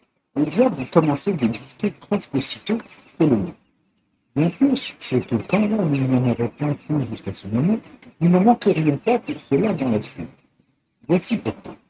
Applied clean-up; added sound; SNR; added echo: neural mask model RNNoise.